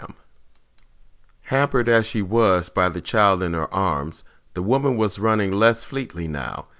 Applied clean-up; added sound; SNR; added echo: none; none; none; none.